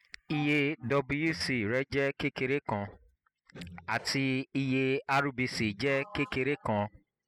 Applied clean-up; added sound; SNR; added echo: classical method spectral subtraction.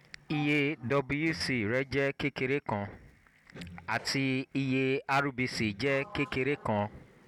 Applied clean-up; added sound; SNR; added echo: none; Electric guitar + Sliding door; 19 dB; none.